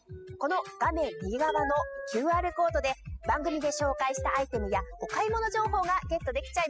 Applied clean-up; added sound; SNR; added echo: classical method spectral subtraction.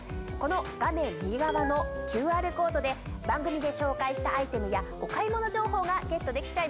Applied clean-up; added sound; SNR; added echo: none; Wind instrument, woodwind instrument; 12 dB; none.